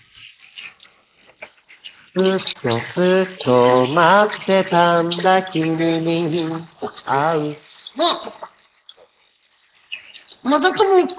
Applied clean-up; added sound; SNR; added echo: neural mask model Resemble Enhance denoiser.